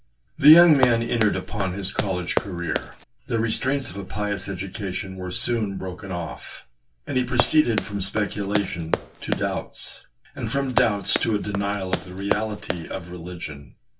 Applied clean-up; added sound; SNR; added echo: none; Run; 6 dB; reverberation time 0.1 s.